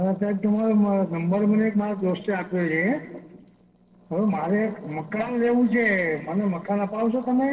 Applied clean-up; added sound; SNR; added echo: neural separator model SepFormer DNS4.